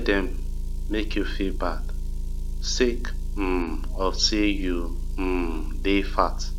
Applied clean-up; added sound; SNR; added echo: none; Motor vehicle (road) / Engine; -1 dB; none.